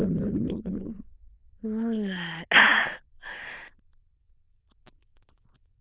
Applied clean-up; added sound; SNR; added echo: neural diffusion model UNIVERSE++.